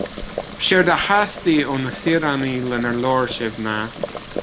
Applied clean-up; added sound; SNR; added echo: none; Boiling; 11 dB; none.